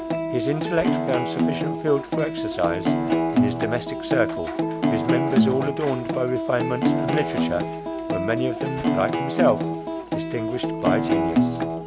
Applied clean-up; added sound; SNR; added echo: none; Acoustic guitar; -3 dB; none.